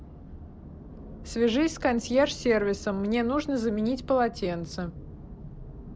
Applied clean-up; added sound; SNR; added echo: none; none; none; none.